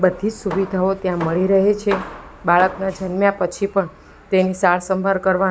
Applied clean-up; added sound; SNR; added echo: none; Hammer; 13 dB; none.